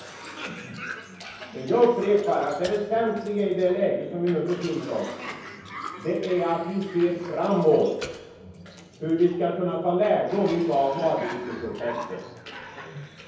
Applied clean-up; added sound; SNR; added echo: none; Cough; 15 dB; reverberation time 0.9 s.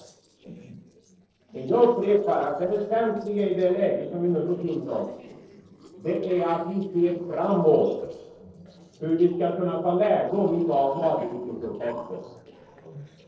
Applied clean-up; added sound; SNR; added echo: neural separator model SepFormer DNS4.